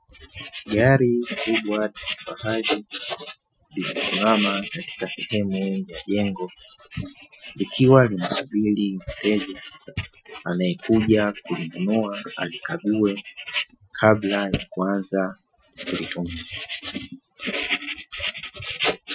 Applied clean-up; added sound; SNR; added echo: classical method Wiener filter.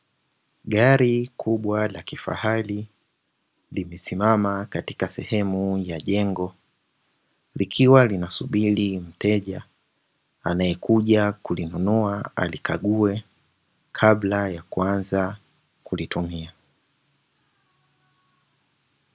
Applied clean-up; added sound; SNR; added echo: none; none; none; none.